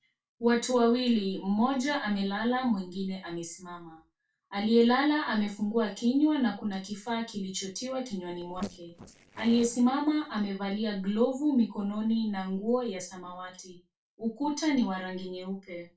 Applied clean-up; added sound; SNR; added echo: neural separator model SepFormer DNS4.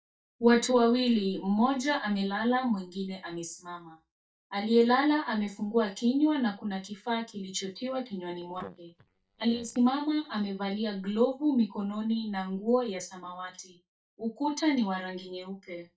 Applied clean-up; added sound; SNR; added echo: neural mask model DeepFilterNet 3.